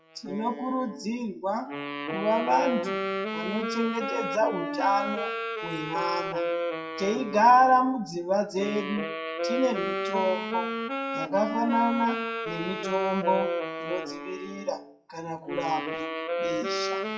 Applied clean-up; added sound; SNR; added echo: classical method WPE with log-MMSE.